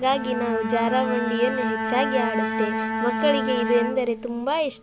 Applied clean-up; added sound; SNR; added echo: none; Bowed string instrument; 3 dB; none.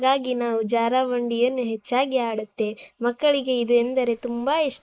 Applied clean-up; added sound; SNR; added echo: neural mask model Resemble Enhance denoiser.